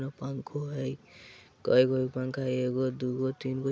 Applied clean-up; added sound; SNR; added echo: none; none; none; none.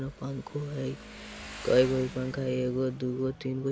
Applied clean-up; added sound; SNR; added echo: none; Motorcycle; 15 dB; none.